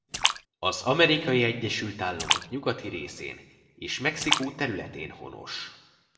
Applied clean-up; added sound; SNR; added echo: none; Splash, splatter; 5 dB; reverberation time 1.0 s.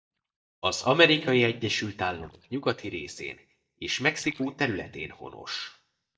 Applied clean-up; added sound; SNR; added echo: neural mask model DeepFilterNet 3.